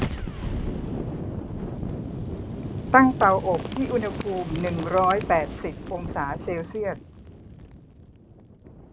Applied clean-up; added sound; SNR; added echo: none; Boom; 6 dB; none.